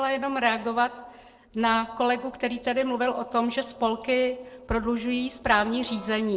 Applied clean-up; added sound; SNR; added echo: neural separator model SepFormer DNS4.